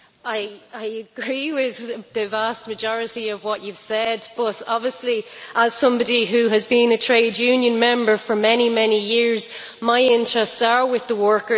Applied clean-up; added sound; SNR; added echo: none; none; none; none.